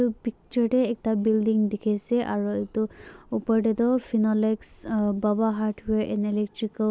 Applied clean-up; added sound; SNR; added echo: none; none; none; none.